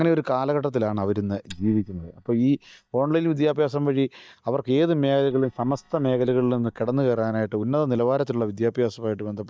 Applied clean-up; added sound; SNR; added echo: neural mask model DeepFilterNet 3.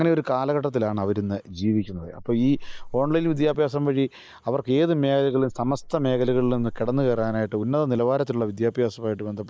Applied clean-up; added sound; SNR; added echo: neural mask model Resemble Enhance denoiser.